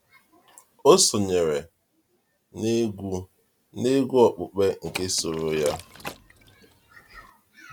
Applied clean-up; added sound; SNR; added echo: none; Liquid; 15 dB; none.